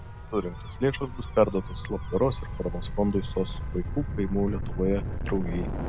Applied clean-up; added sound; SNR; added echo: none; Gull, seagull / Waves, surf / Siren; 4 dB; none.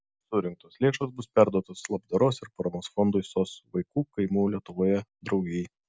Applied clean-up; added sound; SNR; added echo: none; none; none; none.